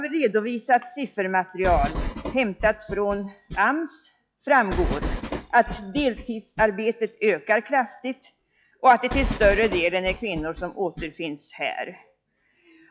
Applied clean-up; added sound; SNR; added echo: classical method log-MMSE.